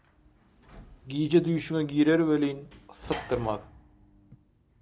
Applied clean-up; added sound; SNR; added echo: none; Sliding door / Slam; 19 dB; none.